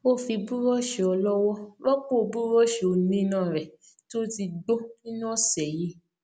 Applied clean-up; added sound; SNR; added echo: none; none; none; none.